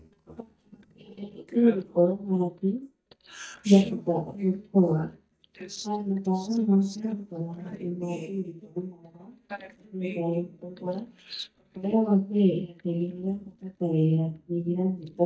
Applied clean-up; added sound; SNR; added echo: neural mask model DeepFilterNet 3.